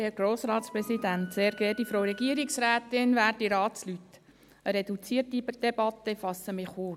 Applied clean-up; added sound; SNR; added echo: none; Wind instrument, woodwind instrument; 19 dB; none.